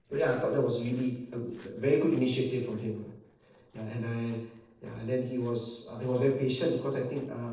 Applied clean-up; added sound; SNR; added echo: neural separator model SepFormer DNS4.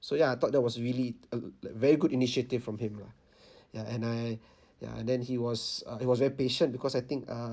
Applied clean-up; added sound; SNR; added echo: none; none; none; none.